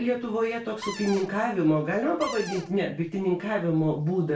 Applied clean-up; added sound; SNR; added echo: none; Cupboard open or close; 11 dB; reverberation time 0.3 s.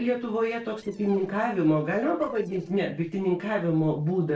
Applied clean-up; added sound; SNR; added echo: neural separator model SepFormer DNS4.